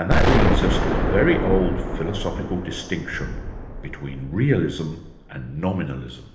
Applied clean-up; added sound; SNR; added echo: none; Explosion; -1 dB; reverberation time 1.1 s.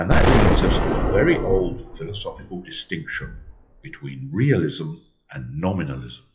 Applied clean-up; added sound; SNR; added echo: classical method WPE with log-MMSE.